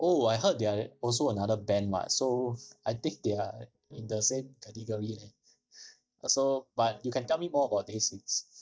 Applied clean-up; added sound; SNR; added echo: neural mask model DeepFilterNet 3.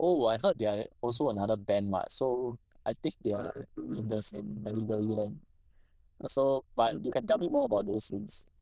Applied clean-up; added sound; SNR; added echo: neural diffusion model UNIVERSE++.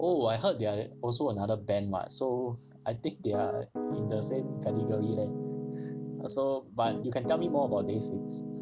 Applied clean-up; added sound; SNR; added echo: none; Piano; 6 dB; none.